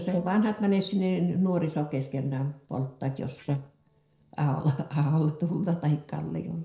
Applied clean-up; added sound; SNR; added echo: neural separator model SepFormer DNS4.